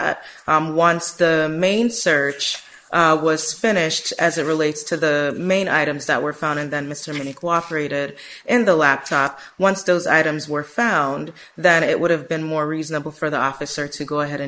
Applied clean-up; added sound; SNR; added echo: neural mask model Resemble Enhance denoiser.